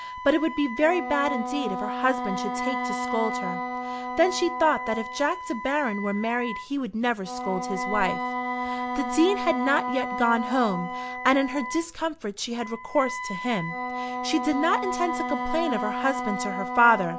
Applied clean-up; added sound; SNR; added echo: none; Wind instrument, woodwind instrument + Wind instrument, woodwind instrument; 5 dB; none.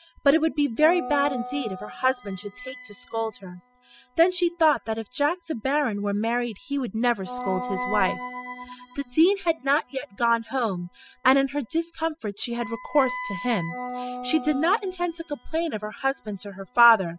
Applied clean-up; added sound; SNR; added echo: classical method spectral subtraction.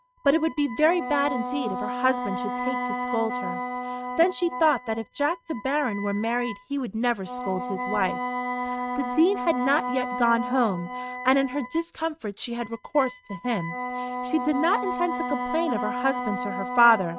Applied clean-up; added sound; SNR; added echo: neural mask model RNNoise.